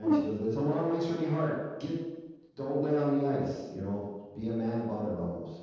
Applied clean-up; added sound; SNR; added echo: neural separator model SepFormer DNS4.